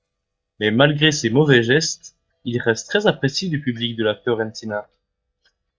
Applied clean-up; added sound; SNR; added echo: neural mask model DeepFilterNet 3.